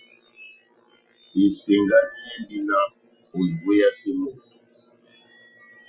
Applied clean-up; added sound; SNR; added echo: classical method Wiener filter.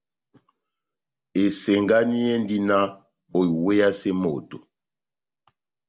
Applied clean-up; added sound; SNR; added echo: none; none; none; none.